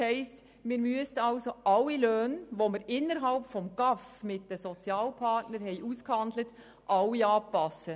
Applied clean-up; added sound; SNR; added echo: none; none; none; none.